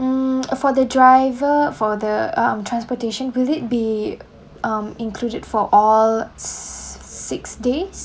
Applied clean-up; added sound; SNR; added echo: none; none; none; none.